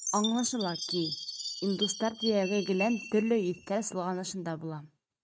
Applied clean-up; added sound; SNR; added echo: neural mask model RNNoise.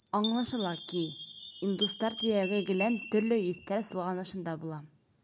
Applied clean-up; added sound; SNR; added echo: none; Chime; 4 dB; none.